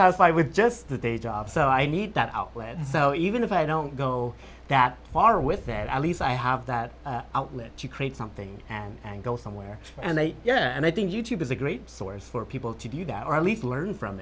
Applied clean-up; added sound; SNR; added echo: none; none; none; none.